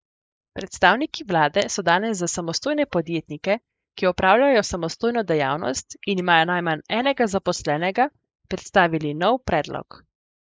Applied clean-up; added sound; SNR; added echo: neural mask model Resemble Enhance denoiser.